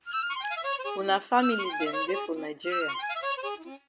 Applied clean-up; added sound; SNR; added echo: none; Harmonica; 1 dB; none.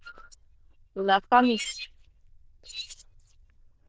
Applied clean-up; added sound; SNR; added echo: neural diffusion model UNIVERSE++.